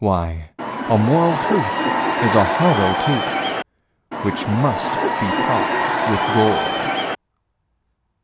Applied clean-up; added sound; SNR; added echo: none; Crowd / Cheering; -1 dB; none.